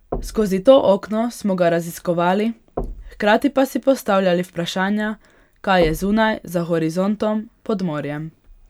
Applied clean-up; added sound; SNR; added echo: none; Knock; 17 dB; none.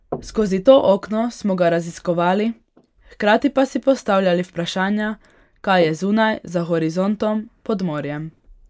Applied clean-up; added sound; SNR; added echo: neural mask model Resemble Enhance denoiser.